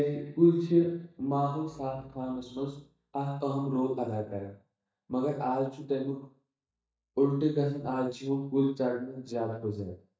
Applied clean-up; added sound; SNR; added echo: neural mask model DeepFilterNet 3.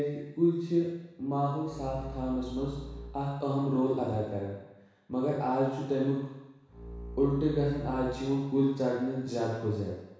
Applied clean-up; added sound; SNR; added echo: none; Bowed string instrument; 12 dB; reverberation time 1.1 s.